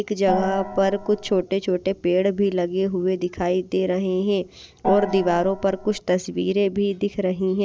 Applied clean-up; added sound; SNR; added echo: none; Gong; 7 dB; none.